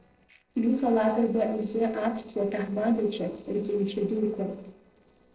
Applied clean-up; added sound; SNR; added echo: neural separator model SepFormer DNS4.